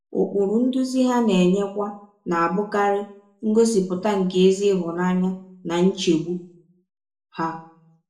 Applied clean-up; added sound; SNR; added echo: none; none; none; reverberation time 0.4 s.